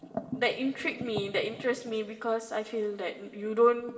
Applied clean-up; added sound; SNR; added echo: none; none; none; reverberation time 1.7 s.